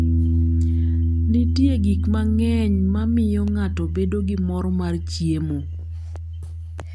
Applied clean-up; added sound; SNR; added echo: none; Piano; -2 dB; none.